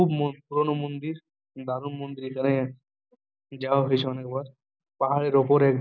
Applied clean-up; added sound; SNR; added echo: none; none; none; none.